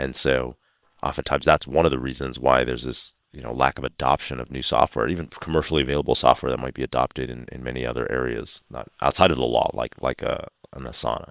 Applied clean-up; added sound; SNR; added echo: neural separator model SepFormer WHAM!.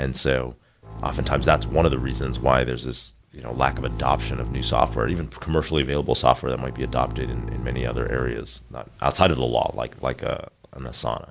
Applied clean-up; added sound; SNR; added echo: none; Bowed string instrument; 7 dB; none.